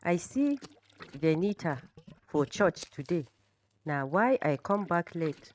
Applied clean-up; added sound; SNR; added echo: neural mask model RNNoise.